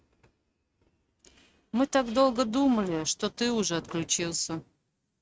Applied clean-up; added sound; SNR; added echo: neural mask model RNNoise.